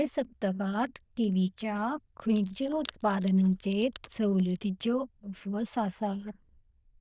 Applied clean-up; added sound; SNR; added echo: neural diffusion model UNIVERSE++.